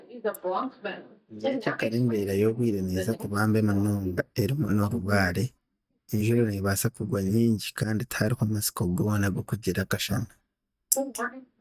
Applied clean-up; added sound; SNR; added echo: neural mask model DeepFilterNet 3.